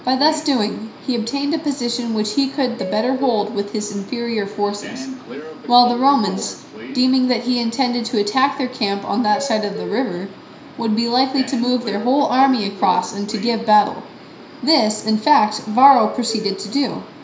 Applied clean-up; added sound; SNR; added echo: none; Subway, metro, underground; 14 dB; reverberation time 0.5 s.